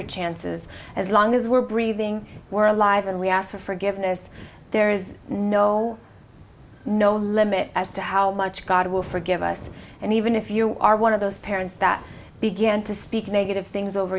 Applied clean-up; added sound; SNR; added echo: none; none; none; none.